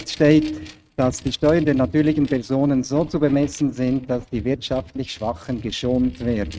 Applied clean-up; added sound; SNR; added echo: neural mask model RNNoise.